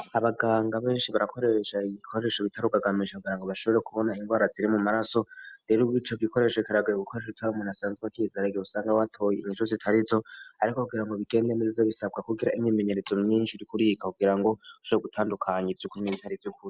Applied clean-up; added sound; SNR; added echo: none; none; none; none.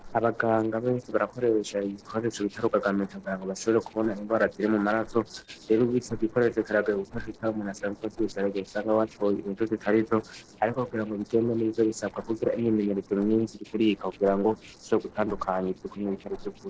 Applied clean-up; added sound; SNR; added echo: neural separator model SepFormer DNS4.